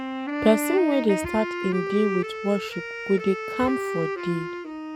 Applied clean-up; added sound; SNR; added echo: none; Wind instrument, woodwind instrument; 4 dB; none.